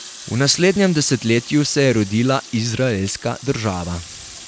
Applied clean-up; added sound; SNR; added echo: none; Water tap, faucet; 18 dB; none.